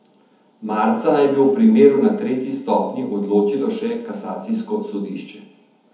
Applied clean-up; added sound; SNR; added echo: none; none; none; reverberation time 1.0 s.